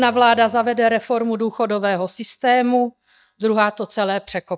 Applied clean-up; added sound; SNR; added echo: neural mask model DeepFilterNet 3.